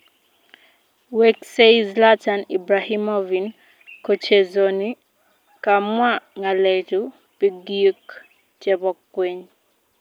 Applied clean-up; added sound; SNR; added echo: none; none; none; none.